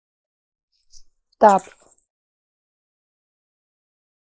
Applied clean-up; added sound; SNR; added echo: neural mask model Resemble Enhance denoiser.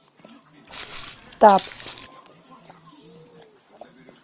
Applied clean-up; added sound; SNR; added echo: none; Walk, footsteps; 12 dB; none.